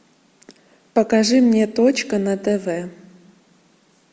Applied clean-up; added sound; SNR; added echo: none; none; none; none.